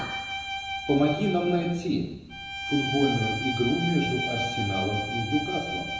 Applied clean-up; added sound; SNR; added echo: none; Bowed string instrument; 5 dB; reverberation time 0.9 s.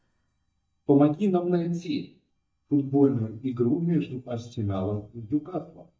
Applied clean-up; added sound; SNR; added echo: neural mask model DeepFilterNet 3.